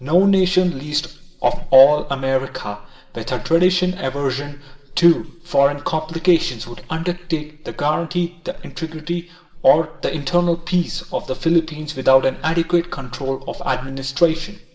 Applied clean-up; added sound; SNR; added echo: none; none; none; reverberation time 1.6 s.